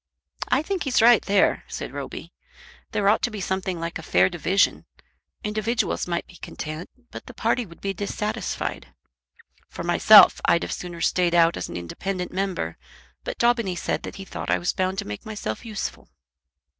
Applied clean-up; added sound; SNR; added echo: none; none; none; none.